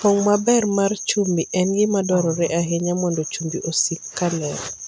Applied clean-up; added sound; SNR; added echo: none; none; none; none.